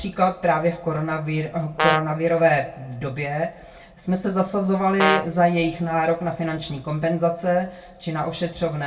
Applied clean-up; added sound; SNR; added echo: none; Brass instrument; 0 dB; reverberation time 0.2 s.